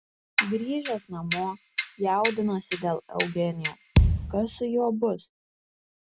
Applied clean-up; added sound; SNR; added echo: none; Clock + Thump, thud; 0 dB; none.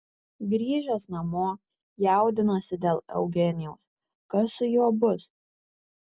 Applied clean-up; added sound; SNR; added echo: none; none; none; none.